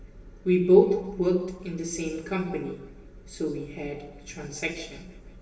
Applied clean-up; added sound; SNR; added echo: none; none; none; reverberation time 1.0 s.